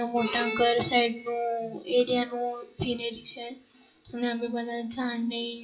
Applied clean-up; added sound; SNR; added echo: classical method WPE with log-MMSE.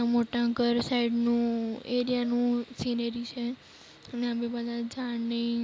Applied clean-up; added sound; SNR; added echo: none; none; none; none.